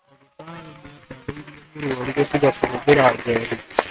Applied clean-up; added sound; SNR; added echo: neural mask model RNNoise.